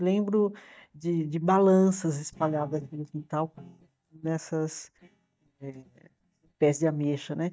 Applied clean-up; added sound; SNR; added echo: neural mask model DeepFilterNet 3.